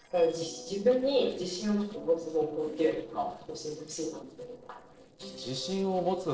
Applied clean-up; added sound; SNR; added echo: neural separator model SepFormer DNS4.